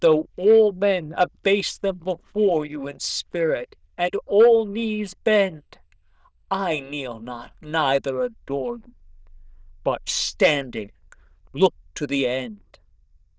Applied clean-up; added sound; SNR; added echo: neural diffusion model UNIVERSE++.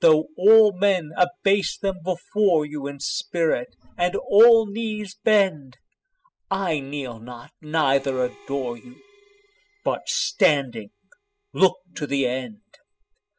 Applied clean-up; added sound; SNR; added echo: classical method spectral subtraction.